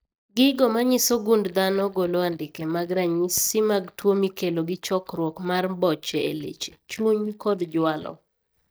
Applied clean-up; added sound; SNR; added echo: neural mask model DeepFilterNet 3.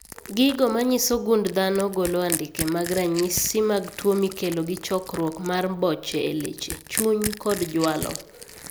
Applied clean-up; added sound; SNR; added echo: none; Crushing; 12 dB; none.